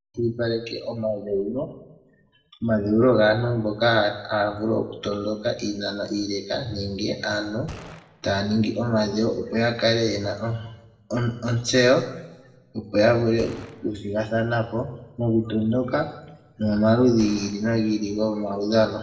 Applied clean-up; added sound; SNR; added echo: none; Gunshot, gunfire; 19 dB; reverberation time 0.7 s.